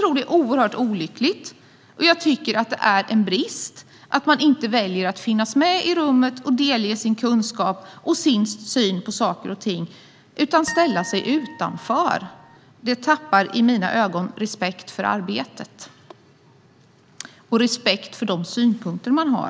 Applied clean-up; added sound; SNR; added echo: none; Harp; 15 dB; none.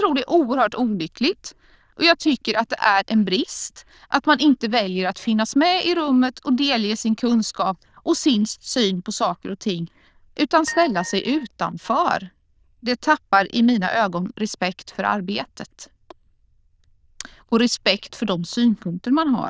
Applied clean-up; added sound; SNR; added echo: neural diffusion model UNIVERSE++.